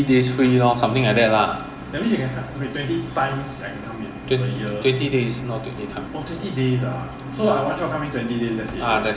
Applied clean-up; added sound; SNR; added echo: none; none; none; reverberation time 0.4 s.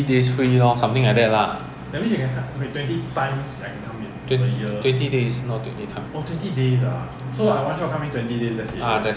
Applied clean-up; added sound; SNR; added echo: none; none; none; none.